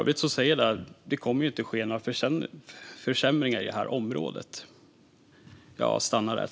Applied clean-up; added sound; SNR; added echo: none; none; none; none.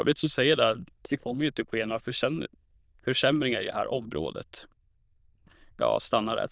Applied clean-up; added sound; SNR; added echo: neural diffusion model UNIVERSE++.